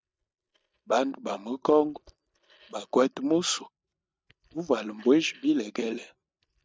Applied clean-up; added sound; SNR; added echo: neural mask model DeepFilterNet 3.